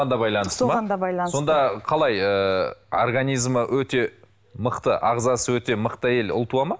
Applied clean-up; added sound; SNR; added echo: none; none; none; none.